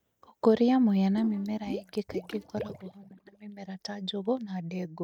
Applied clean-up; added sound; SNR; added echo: neural mask model DeepFilterNet 3.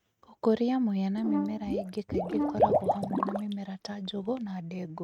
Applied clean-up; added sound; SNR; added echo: neural mask model RNNoise.